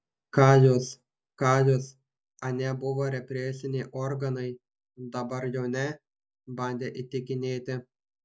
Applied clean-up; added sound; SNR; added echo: none; none; none; none.